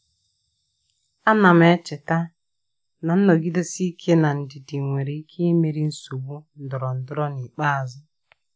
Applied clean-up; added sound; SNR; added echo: none; none; none; none.